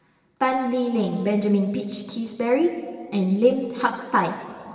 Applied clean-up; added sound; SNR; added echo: none; none; none; reverberation time 2.3 s.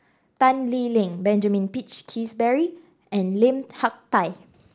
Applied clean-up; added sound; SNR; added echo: none; none; none; none.